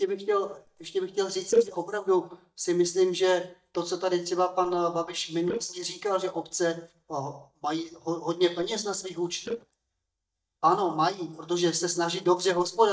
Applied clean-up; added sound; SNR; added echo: neural mask model DeepFilterNet 3.